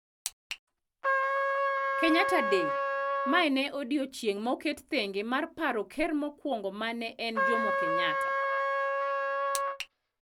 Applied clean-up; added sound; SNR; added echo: none; Trumpet; -3 dB; none.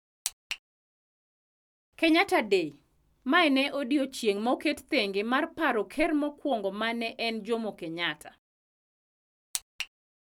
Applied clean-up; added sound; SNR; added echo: none; none; none; none.